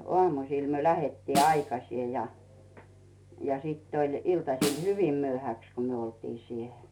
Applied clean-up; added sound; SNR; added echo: none; Snare drum; 10 dB; none.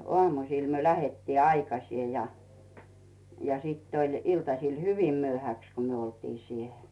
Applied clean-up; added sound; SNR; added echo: none; none; none; none.